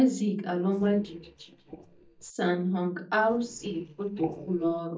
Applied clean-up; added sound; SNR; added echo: neural mask model DeepFilterNet 3.